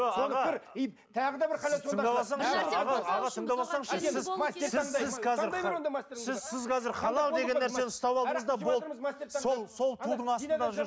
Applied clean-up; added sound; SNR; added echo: none; none; none; none.